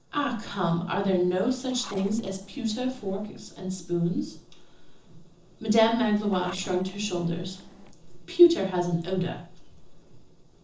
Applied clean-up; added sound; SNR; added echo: neural separator model SepFormer DNS4.